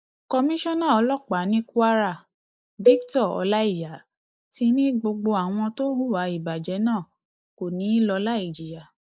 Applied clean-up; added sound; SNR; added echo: neural mask model Resemble Enhance denoiser.